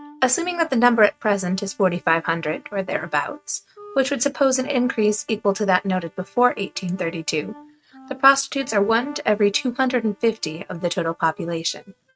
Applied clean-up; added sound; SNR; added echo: neural mask model RNNoise.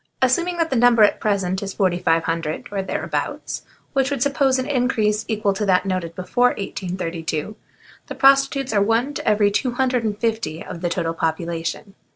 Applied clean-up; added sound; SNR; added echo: none; none; none; none.